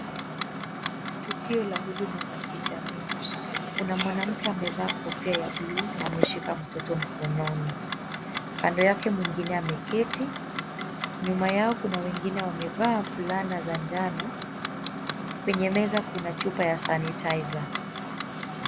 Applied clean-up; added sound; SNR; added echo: none; Clock; 3 dB; none.